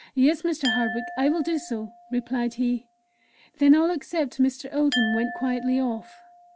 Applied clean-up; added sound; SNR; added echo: none; Glass; 11 dB; none.